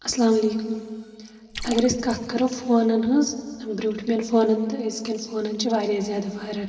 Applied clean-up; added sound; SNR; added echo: none; Splash, splatter; 13 dB; reverberation time 2.6 s.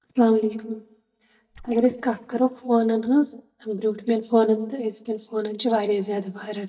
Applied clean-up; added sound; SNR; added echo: neural mask model DeepFilterNet 3.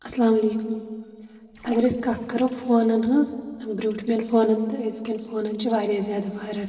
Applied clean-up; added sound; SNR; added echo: neural separator model SepFormer DNS4.